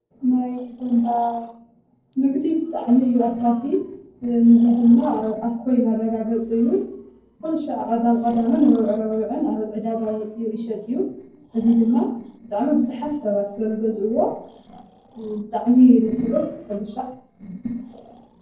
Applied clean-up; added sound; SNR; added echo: neural separator model SepFormer DNS4.